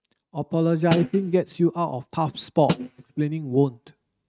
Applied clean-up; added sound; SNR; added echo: neural mask model RNNoise.